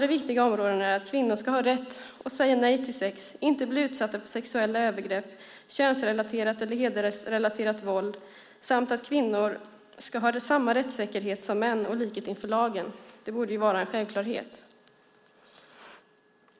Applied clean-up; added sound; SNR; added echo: none; none; none; none.